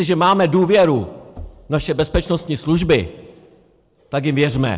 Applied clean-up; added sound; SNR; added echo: none; none; none; none.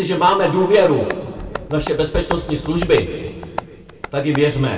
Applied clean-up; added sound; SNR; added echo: none; Tap; 15 dB; reverberation time 1.8 s.